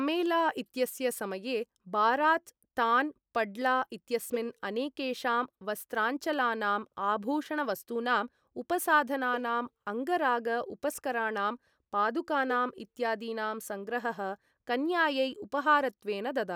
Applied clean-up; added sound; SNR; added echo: none; Cowbell; 14 dB; none.